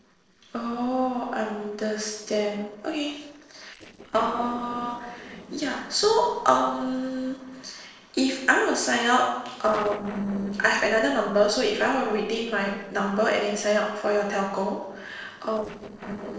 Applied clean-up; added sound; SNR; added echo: neural separator model SepFormer DNS4.